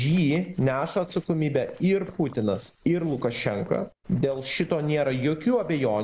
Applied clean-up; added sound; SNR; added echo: neural separator model SepFormer DNS4.